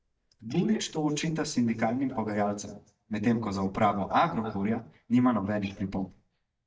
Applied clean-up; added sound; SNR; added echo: neural mask model DeepFilterNet 3.